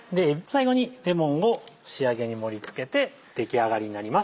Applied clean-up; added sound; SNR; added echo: none; none; none; none.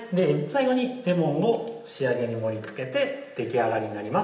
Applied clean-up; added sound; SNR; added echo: none; none; none; reverberation time 0.8 s.